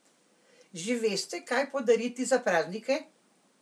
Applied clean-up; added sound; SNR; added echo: none; none; none; none.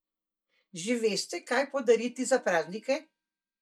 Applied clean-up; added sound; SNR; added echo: neural mask model DeepFilterNet 3.